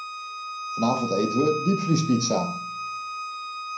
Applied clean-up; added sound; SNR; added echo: none; Bowed string instrument; 6 dB; reverberation time 0.6 s.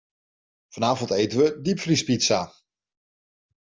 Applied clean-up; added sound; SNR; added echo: none; none; none; none.